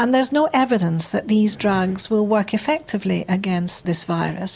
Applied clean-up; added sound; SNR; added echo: none; none; none; none.